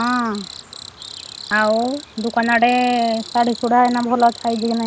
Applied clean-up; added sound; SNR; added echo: none; Cricket; 16 dB; none.